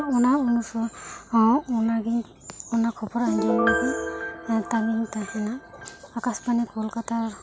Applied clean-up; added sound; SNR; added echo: none; Piano; 8 dB; none.